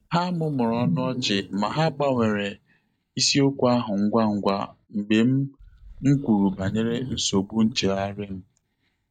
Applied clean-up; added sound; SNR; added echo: neural mask model DeepFilterNet 3.